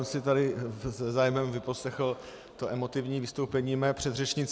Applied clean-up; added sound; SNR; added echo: none; none; none; none.